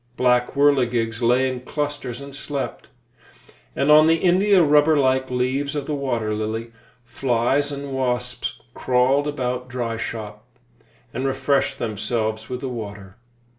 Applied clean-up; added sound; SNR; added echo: none; none; none; none.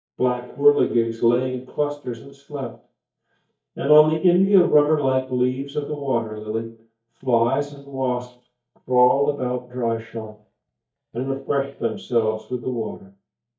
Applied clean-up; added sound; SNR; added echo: neural mask model DeepFilterNet 3.